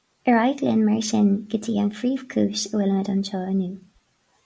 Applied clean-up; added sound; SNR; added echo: none; none; none; none.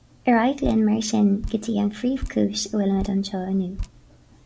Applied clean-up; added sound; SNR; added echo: none; Drip; 14 dB; none.